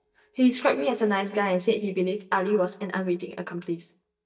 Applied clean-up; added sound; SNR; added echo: neural mask model DeepFilterNet 3.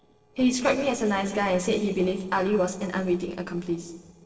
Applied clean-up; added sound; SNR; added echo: neural separator model SepFormer DNS4.